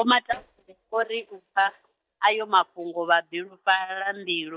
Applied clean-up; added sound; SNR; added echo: neural mask model DeepFilterNet 3.